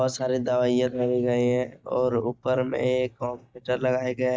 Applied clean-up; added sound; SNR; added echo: neural mask model DeepFilterNet 3.